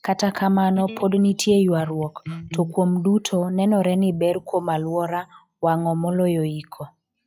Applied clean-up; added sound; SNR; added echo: classical method log-MMSE.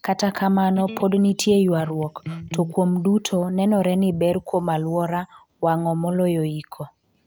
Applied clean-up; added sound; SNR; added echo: none; Electric guitar; 13 dB; none.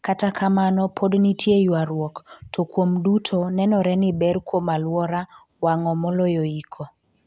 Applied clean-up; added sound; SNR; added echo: none; none; none; none.